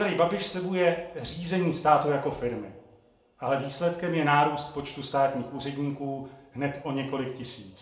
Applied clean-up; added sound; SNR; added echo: none; none; none; reverberation time 0.6 s.